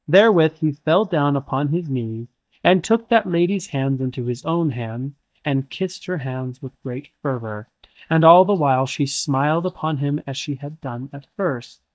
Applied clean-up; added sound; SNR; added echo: neural mask model DeepFilterNet 3.